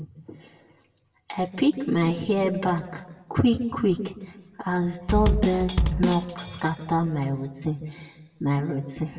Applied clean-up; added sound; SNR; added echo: none; Bass drum / Snare drum; 0 dB; reverberation time 1.0 s.